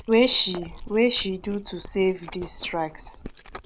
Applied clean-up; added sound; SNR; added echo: none; Chewing, mastication; 18 dB; none.